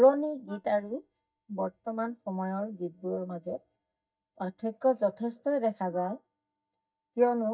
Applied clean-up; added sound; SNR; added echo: neural mask model DeepFilterNet 3.